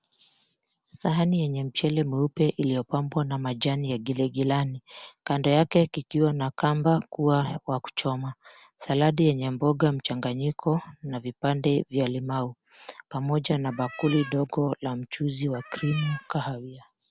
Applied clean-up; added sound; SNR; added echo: none; Cat; 14 dB; none.